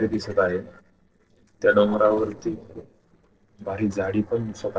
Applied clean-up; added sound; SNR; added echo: neural separator model SepFormer DNS4.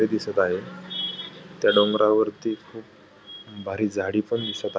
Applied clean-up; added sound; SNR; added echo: none; none; none; none.